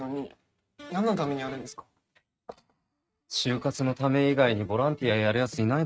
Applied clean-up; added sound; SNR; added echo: neural mask model RNNoise.